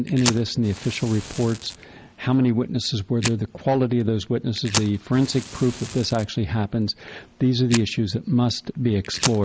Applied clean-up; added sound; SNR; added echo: none; Fire; 12 dB; none.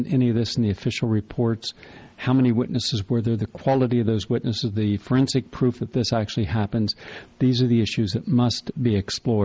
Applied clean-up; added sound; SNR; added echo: none; none; none; none.